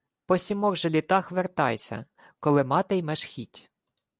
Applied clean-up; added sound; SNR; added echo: none; none; none; none.